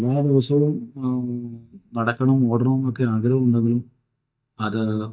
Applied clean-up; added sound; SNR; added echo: neural mask model DeepFilterNet 3.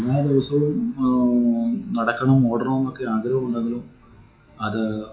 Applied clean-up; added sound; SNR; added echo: classical method WPE with log-MMSE.